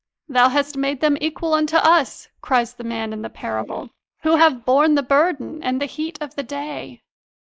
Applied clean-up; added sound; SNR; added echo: neural mask model Resemble Enhance denoiser.